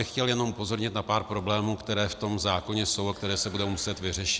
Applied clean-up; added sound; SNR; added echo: none; none; none; none.